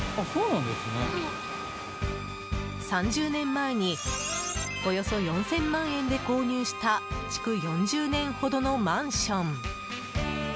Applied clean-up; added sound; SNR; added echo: none; Bowed string instrument; 12 dB; none.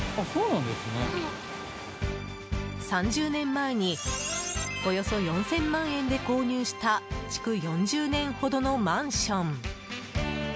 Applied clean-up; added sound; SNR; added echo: none; none; none; none.